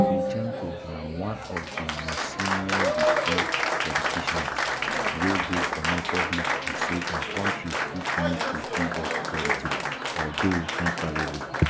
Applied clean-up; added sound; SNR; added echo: none; Applause; -5 dB; none.